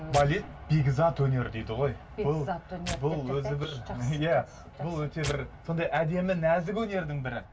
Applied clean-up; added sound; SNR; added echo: none; Tearing; 17 dB; reverberation time 0.2 s.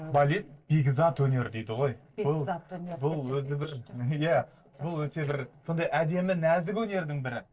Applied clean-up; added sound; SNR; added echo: neural separator model SepFormer DNS4.